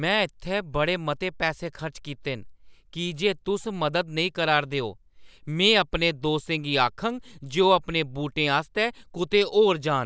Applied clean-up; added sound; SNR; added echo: none; none; none; none.